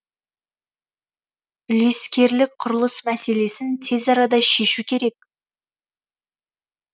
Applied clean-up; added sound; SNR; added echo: none; none; none; none.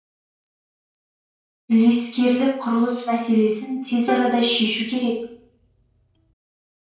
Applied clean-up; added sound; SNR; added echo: neural separator model SepFormer DNS4.